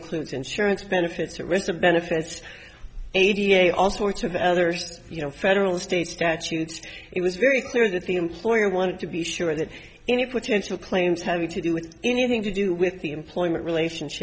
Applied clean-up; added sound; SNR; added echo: none; none; none; none.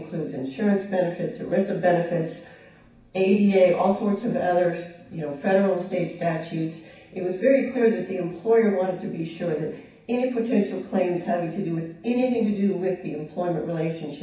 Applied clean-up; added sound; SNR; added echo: none; none; none; reverberation time 0.6 s.